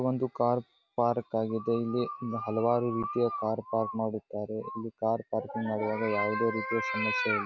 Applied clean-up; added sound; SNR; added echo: none; none; none; none.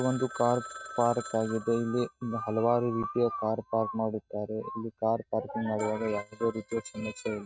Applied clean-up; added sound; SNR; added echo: neural mask model RNNoise.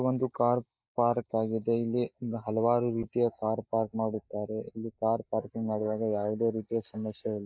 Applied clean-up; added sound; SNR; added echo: neural mask model Resemble Enhance denoiser.